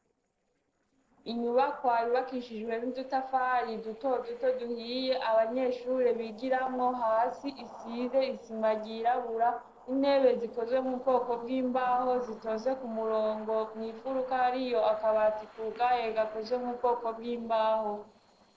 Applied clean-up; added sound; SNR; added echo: neural separator model SepFormer DNS4.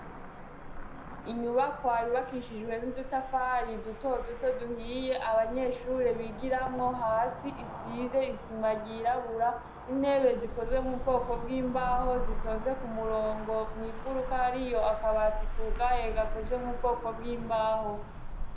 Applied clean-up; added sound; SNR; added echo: none; Cricket / Motor vehicle (road); 6 dB; reverberation time 0.4 s.